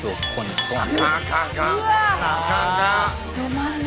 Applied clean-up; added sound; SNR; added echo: none; Chink, clink; 9 dB; none.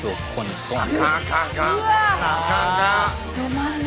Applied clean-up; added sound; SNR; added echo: none; none; none; none.